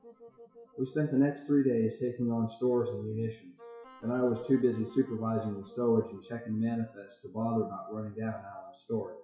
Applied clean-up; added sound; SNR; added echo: classical method WPE with log-MMSE.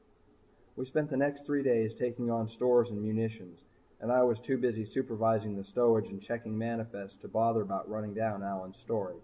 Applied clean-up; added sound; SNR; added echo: none; none; none; none.